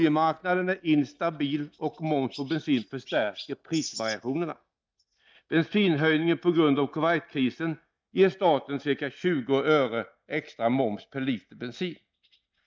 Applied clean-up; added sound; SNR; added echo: neural mask model DeepFilterNet 3.